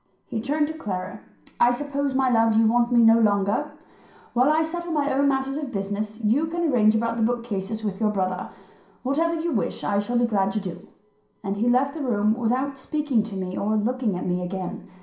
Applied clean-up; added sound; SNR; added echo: none; none; none; reverberation time 0.5 s.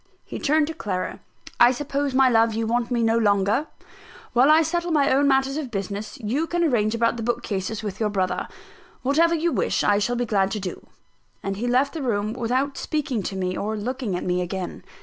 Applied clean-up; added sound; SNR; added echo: none; none; none; none.